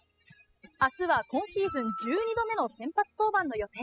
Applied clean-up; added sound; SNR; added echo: classical method spectral subtraction.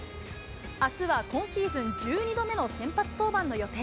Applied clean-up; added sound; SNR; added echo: none; Acoustic guitar; 13 dB; none.